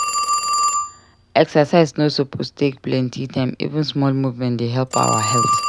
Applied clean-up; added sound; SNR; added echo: none; Telephone; 4 dB; none.